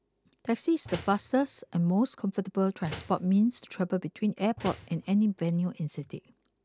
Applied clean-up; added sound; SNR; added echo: none; Slam; 16 dB; none.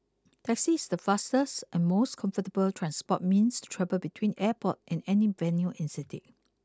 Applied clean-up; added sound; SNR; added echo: none; none; none; none.